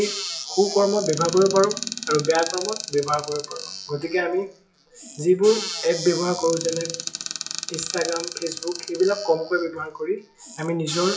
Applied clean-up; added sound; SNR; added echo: classical method WPE with log-MMSE.